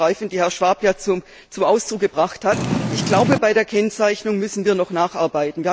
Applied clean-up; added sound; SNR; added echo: none; Purr; 2 dB; none.